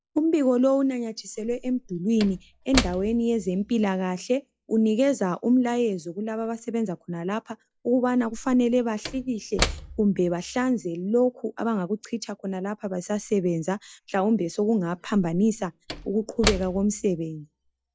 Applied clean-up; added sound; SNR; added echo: classical method log-MMSE.